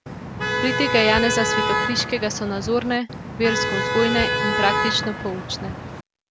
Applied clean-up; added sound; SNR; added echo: none; Motor vehicle (road); 0 dB; none.